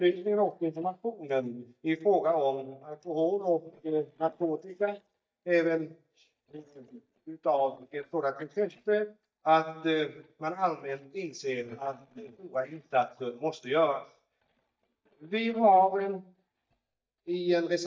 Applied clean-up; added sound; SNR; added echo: neural mask model DeepFilterNet 3.